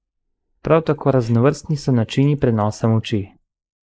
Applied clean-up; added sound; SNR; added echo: neural mask model Resemble Enhance denoiser.